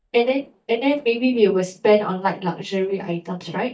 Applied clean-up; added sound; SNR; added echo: neural mask model DeepFilterNet 3.